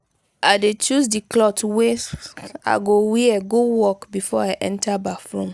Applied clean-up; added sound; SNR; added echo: none; none; none; none.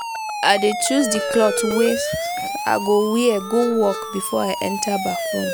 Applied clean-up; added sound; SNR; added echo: none; Siren; 5 dB; none.